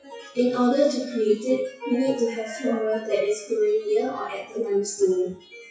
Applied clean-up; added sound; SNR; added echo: classical method WPE with log-MMSE.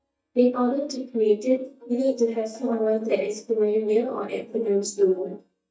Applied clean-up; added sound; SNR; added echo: neural mask model DeepFilterNet 3.